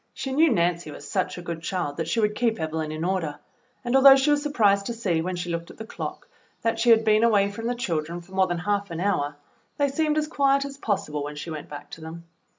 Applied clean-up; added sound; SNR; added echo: none; none; none; none.